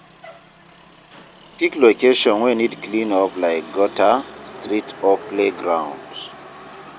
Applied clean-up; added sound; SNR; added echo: none; Motor vehicle (road); 18 dB; none.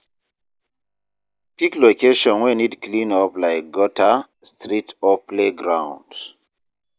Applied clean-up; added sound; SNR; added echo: none; none; none; none.